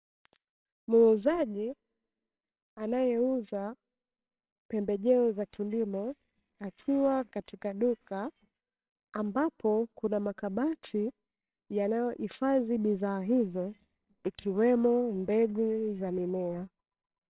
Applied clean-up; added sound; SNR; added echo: neural separator model SepFormer WHAMR!.